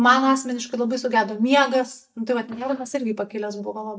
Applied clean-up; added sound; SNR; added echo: neural mask model DeepFilterNet 3.